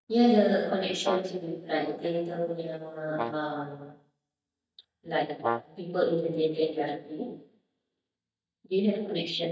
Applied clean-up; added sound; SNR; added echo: neural mask model DeepFilterNet 3.